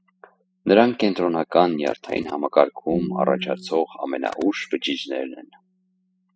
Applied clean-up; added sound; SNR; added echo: classical method spectral subtraction.